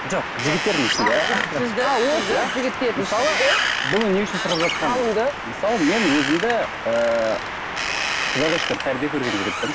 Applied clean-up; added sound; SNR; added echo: none; Wind; 2 dB; none.